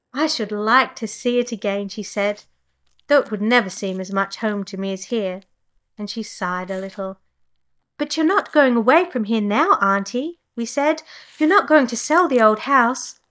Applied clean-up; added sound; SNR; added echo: neural mask model DeepFilterNet 3.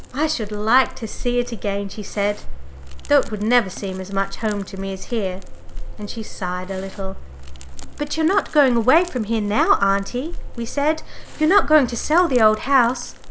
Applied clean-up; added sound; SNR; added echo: none; Crackle; 6 dB; none.